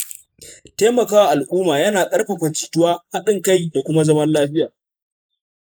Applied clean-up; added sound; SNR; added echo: neural mask model Resemble Enhance denoiser.